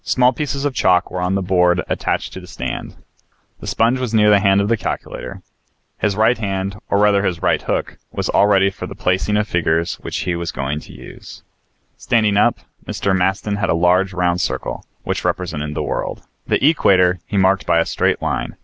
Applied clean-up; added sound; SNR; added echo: none; none; none; none.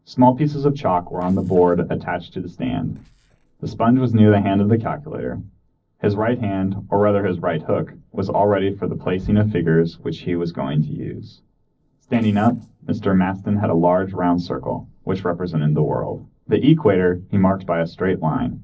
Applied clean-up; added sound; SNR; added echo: neural separator model SepFormer DNS4.